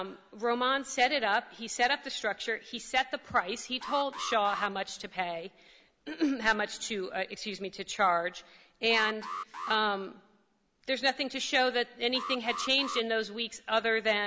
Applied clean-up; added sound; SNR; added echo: none; Alarm; 10 dB; none.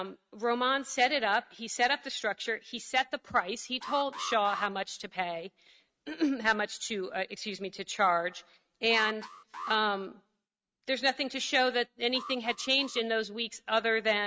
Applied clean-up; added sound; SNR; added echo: neural mask model RNNoise.